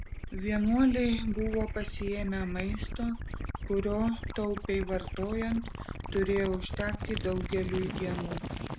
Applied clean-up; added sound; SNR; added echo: none; Gurgling / Liquid; 5 dB; none.